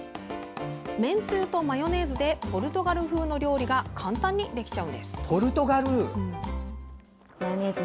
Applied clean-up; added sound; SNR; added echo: none; none; none; none.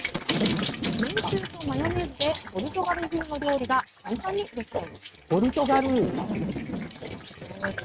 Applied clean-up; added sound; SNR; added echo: neural mask model RNNoise.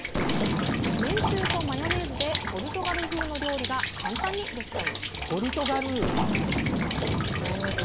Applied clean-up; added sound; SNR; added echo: none; Rain + Boom; -3 dB; none.